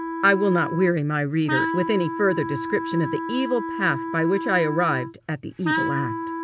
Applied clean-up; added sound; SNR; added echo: none; Wind instrument, woodwind instrument; 5 dB; none.